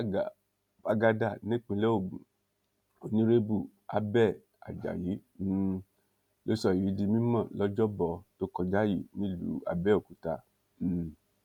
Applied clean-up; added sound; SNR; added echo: none; none; none; none.